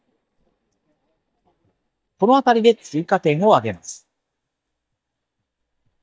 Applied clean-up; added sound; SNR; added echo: neural mask model DeepFilterNet 3.